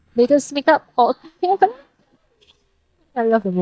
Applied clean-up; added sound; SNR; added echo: neural mask model DeepFilterNet 3.